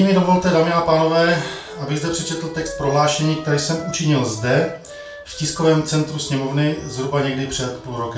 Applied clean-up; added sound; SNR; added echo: none; Wind instrument, woodwind instrument; 17 dB; reverberation time 0.4 s.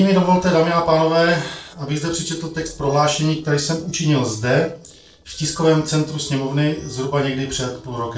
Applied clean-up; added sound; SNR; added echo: neural separator model SepFormer DNS4.